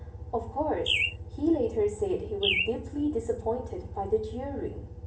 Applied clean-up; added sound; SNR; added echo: none; Bird; 3 dB; reverberation time 0.3 s.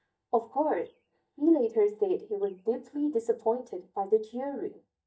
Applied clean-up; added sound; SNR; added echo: neural mask model DeepFilterNet 3.